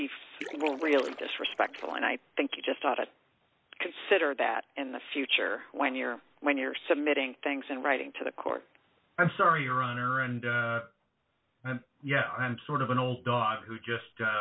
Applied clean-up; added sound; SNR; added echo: none; Splash, splatter; 12 dB; none.